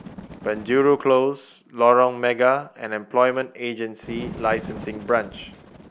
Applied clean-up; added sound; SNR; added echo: none; Bird; 18 dB; none.